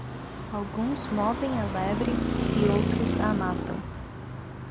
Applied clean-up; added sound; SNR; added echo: none; Traffic noise, roadway noise; -1 dB; none.